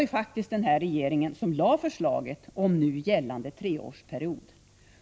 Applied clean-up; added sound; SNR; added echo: none; none; none; none.